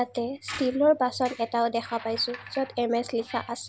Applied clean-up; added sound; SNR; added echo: none; Squeak; 17 dB; none.